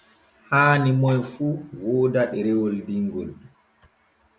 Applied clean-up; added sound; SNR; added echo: none; none; none; none.